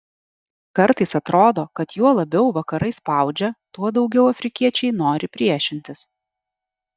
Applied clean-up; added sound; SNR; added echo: neural mask model DeepFilterNet 3.